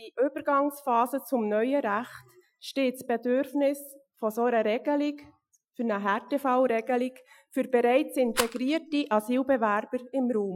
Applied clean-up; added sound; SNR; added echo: classical method Wiener filter.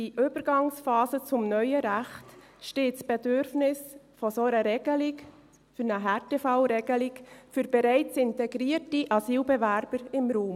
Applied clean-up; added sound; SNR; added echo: none; none; none; none.